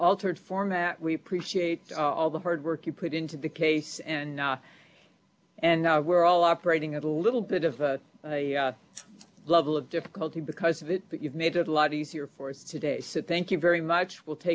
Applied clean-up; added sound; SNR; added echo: none; none; none; none.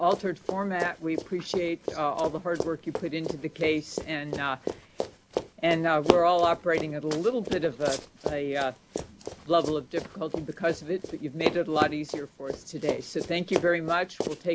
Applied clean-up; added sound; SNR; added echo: none; Run; 6 dB; none.